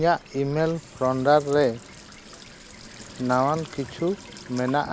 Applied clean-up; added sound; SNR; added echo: none; Sink (filling or washing) / Water tap, faucet; 19 dB; none.